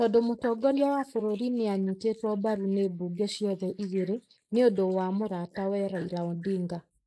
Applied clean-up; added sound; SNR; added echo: neural mask model Resemble Enhance denoiser.